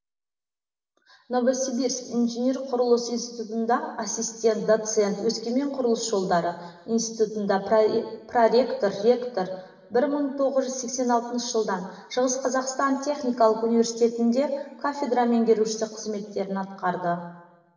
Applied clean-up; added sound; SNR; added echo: none; none; none; reverberation time 1.2 s.